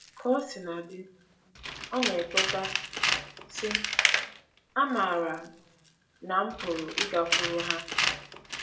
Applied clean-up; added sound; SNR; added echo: none; Tools; 0 dB; reverberation time 0.2 s.